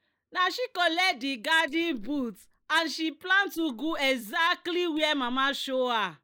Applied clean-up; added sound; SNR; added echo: neural mask model Resemble Enhance denoiser.